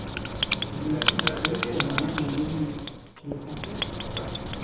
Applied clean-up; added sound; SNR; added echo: none; Writing; -3 dB; reverberation time 1.0 s.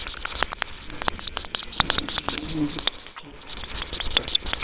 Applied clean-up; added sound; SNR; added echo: neural separator model SepFormer WHAMR!.